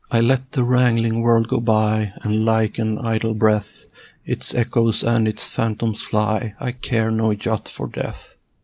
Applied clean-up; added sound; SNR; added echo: neural mask model Resemble Enhance denoiser.